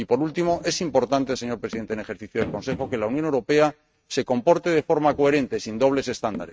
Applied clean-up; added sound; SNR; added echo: neural mask model RNNoise.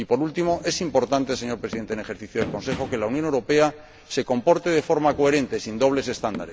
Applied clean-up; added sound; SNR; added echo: none; Run; 16 dB; none.